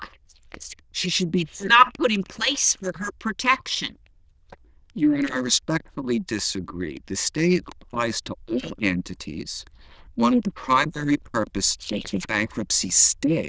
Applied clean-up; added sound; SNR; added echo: neural diffusion model UNIVERSE++.